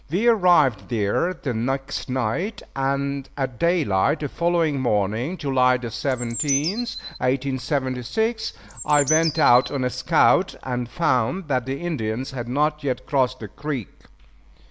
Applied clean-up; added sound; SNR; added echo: none; Bird; 7 dB; none.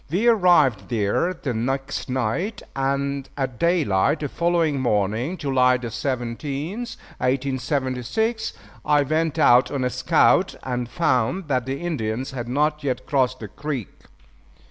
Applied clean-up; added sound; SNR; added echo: none; none; none; none.